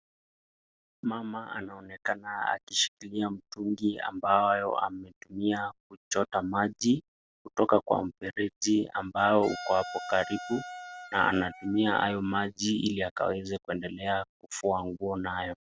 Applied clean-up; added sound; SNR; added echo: none; Wind instrument, woodwind instrument; 12 dB; none.